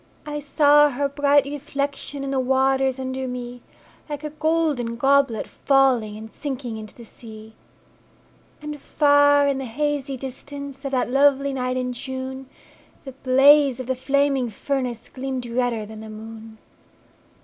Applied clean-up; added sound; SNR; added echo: none; none; none; none.